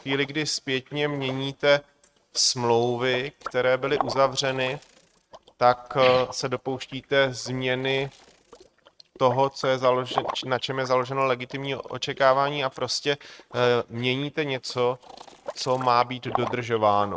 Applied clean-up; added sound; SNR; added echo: neural mask model RNNoise.